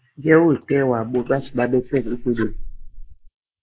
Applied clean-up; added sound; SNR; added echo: neural mask model Resemble Enhance denoiser.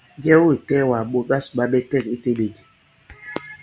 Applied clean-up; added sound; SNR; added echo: none; none; none; none.